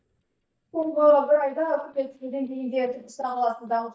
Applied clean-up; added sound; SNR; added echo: neural mask model DeepFilterNet 3.